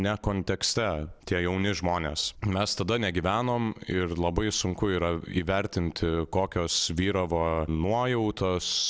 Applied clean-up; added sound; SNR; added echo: none; none; none; none.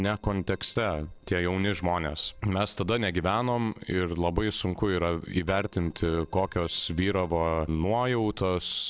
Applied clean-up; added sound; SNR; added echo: neural separator model SepFormer DNS4.